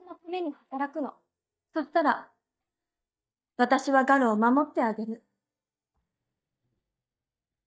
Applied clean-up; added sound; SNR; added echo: neural mask model DeepFilterNet 3.